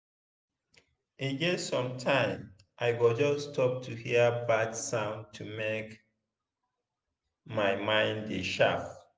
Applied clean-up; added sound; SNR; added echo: none; none; none; none.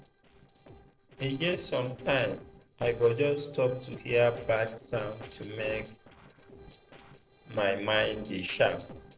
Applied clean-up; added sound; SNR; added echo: neural separator model SepFormer DNS4.